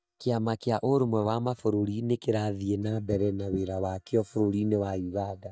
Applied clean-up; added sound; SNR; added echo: neural mask model DeepFilterNet 3.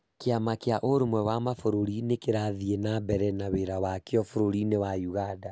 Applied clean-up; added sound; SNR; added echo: none; none; none; none.